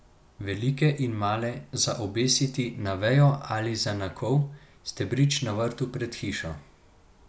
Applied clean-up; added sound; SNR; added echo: none; none; none; none.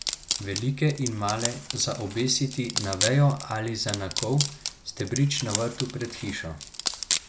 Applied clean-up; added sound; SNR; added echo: none; Wood; 5 dB; none.